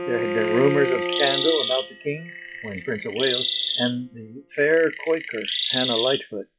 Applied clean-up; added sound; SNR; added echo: classical method log-MMSE.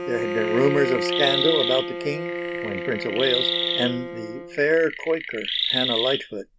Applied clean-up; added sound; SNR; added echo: none; Bowed string instrument + Chirp, tweet; 1 dB; none.